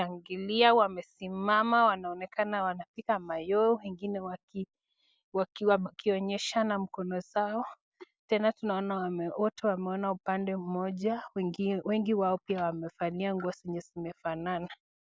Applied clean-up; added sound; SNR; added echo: none; none; none; none.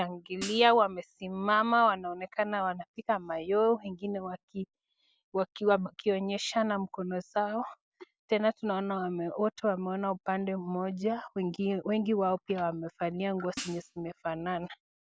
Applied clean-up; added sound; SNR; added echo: none; Hi-hat; 14 dB; none.